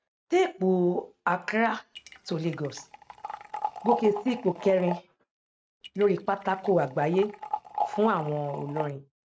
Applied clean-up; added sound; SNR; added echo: neural mask model RNNoise.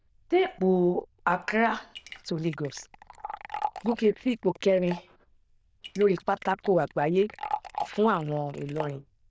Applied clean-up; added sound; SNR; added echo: neural diffusion model UNIVERSE++.